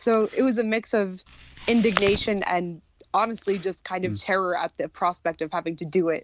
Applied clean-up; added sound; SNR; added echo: none; Chewing, mastication; 8 dB; none.